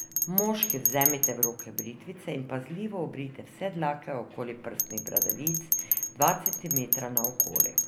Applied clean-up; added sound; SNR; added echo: none; Bell; -2 dB; none.